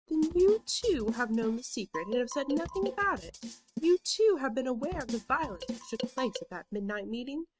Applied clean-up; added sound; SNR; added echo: neural mask model RNNoise.